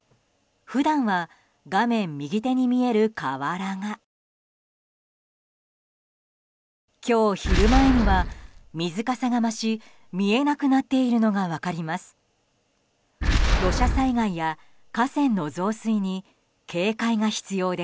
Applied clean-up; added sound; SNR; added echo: none; Boom; 0 dB; none.